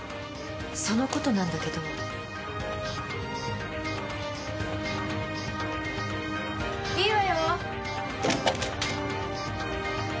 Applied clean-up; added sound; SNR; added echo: none; none; none; none.